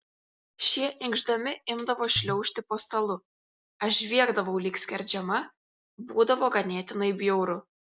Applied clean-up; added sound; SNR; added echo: none; Hi-hat; 17 dB; none.